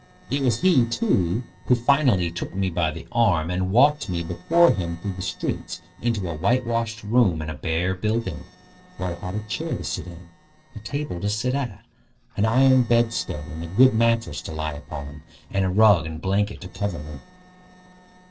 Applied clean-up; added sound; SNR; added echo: neural separator model SepFormer DNS4.